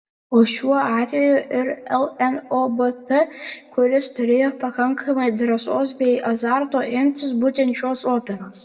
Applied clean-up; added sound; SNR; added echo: none; none; none; reverberation time 1.1 s.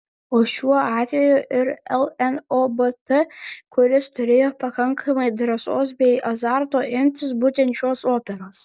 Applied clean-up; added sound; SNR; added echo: none; none; none; none.